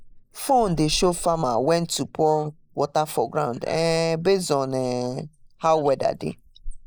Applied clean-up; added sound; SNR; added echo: neural mask model Resemble Enhance denoiser.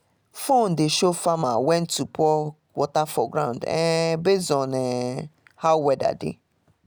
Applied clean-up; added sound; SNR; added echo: none; none; none; none.